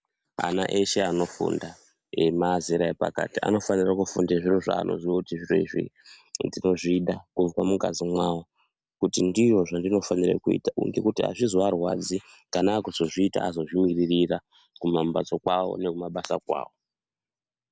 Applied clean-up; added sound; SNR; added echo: none; none; none; none.